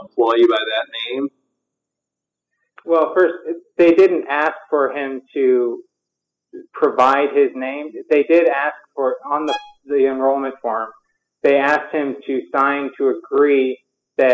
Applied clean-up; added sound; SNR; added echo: classical method spectral subtraction.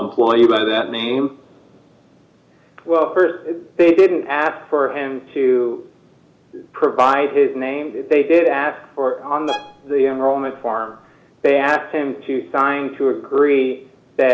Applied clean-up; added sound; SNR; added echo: none; Bowed string instrument; 16 dB; none.